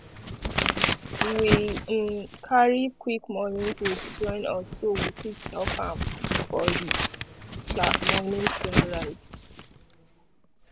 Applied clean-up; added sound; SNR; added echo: none; Scissors; 1 dB; none.